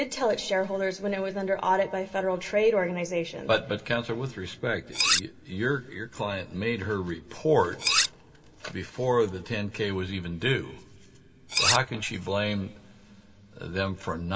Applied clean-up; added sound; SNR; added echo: none; Cutlery, silverware; 1 dB; reverberation time 2.8 s.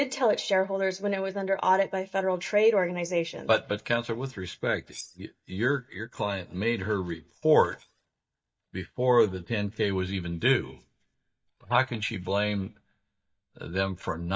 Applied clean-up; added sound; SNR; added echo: neural mask model DeepFilterNet 3.